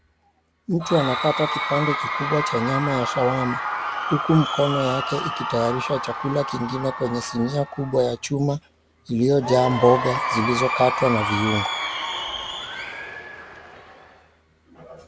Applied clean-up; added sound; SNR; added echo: none; Crowd / Cheering; 4 dB; none.